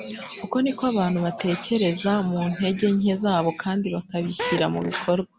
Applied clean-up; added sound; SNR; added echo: none; Drill; 6 dB; none.